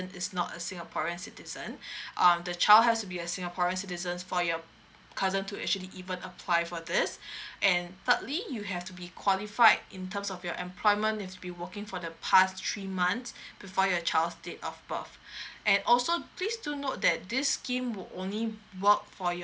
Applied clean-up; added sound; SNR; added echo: none; none; none; none.